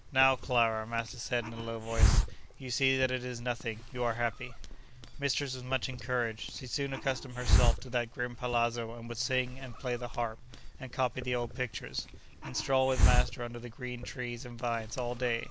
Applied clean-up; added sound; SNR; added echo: none; Hiss; 0 dB; none.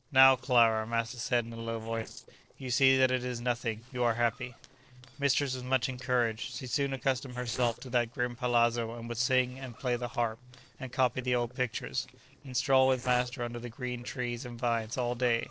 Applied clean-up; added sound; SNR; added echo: neural separator model SepFormer DNS4.